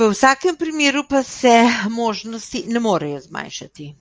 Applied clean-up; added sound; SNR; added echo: none; none; none; none.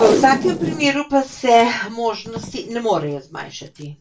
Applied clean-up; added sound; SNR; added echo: none; Packing tape, duct tape; 7 dB; reverberation time 0.2 s.